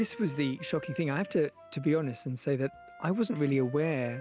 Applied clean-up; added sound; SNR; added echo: none; Wind instrument, woodwind instrument; 18 dB; none.